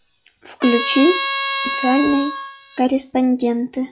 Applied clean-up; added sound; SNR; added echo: classical method log-MMSE.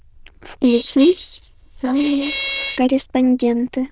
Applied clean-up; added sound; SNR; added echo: neural diffusion model UNIVERSE++.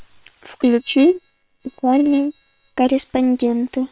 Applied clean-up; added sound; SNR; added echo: neural separator model SepFormer WHAM!.